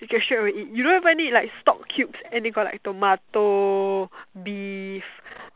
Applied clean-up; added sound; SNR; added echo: none; none; none; none.